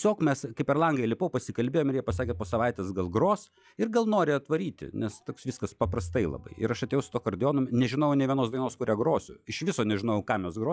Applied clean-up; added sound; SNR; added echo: classical method log-MMSE.